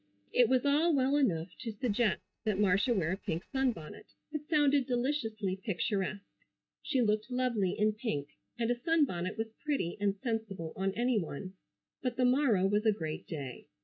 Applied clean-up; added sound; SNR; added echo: neural mask model RNNoise.